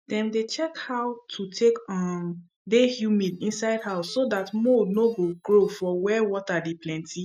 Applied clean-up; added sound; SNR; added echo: neural mask model RNNoise.